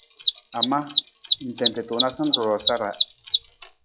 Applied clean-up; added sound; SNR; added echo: classical method log-MMSE.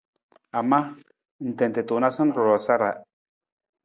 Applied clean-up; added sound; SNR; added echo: none; none; none; none.